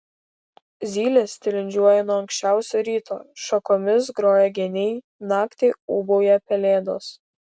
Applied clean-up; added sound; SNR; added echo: none; none; none; none.